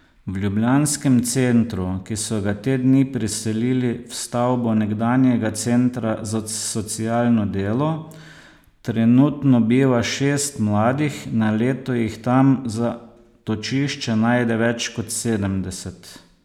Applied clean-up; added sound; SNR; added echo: none; none; none; none.